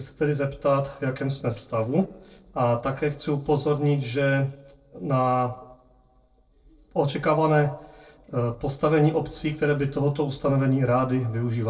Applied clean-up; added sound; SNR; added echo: neural separator model SepFormer DNS4.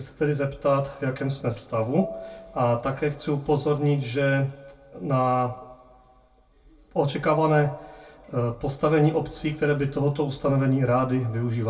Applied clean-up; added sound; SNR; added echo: none; Marimba, xylophone; 18 dB; reverberation time 0.2 s.